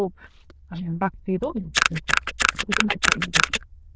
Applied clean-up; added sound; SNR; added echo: neural diffusion model UNIVERSE++.